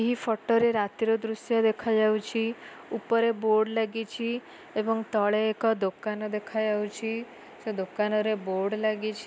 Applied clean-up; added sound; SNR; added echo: none; none; none; none.